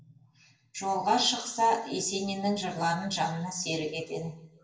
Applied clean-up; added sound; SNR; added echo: none; none; none; reverberation time 0.9 s.